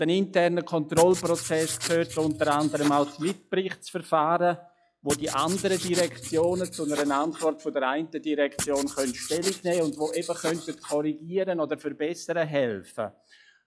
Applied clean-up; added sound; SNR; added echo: classical method log-MMSE.